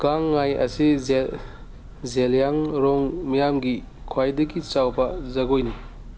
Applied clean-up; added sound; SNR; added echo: none; Church bell; 15 dB; none.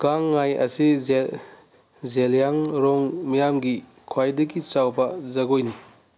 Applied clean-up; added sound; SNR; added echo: none; none; none; none.